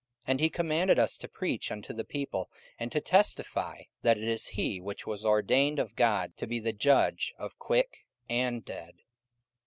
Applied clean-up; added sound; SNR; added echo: none; none; none; none.